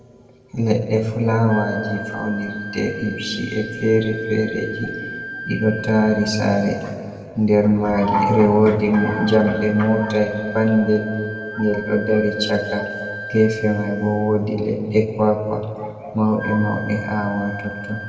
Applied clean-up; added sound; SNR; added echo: none; Wind instrument, woodwind instrument; 14 dB; reverberation time 2.1 s.